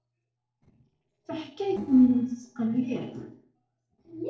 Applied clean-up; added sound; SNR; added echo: neural separator model SepFormer DNS4.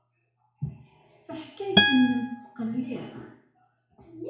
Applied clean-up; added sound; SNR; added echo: none; Acoustic guitar; -4 dB; reverberation time 0.5 s.